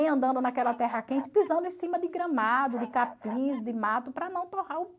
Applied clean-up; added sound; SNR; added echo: neural mask model Resemble Enhance denoiser.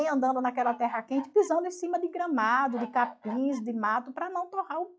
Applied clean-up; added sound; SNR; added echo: classical method log-MMSE.